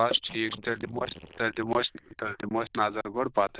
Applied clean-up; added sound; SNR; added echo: neural diffusion model UNIVERSE++.